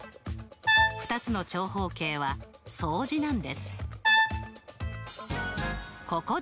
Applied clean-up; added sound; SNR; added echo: none; Brass instrument; -4 dB; none.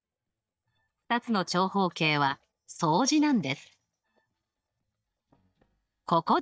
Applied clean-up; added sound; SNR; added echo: neural mask model DeepFilterNet 3.